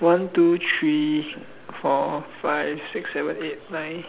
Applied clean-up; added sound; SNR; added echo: none; none; none; none.